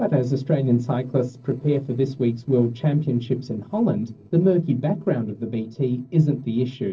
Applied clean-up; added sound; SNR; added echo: neural separator model SepFormer DNS4.